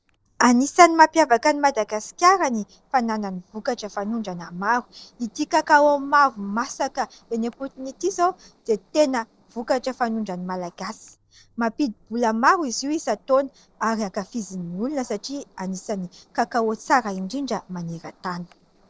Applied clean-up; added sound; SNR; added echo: neural separator model SepFormer DNS4.